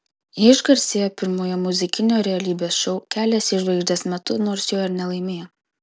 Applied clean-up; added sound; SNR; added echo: none; none; none; none.